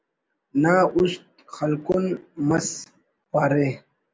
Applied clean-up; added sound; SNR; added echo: none; none; none; none.